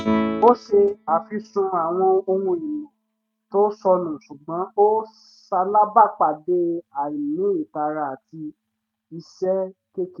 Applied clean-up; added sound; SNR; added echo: neural mask model RNNoise.